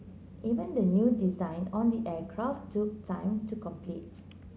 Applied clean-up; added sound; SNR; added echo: none; none; none; none.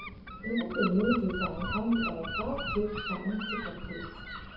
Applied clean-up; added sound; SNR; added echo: none; Gull, seagull / Wind; 5 dB; reverberation time 0.7 s.